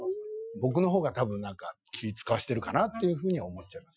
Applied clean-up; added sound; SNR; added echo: classical method Wiener filter.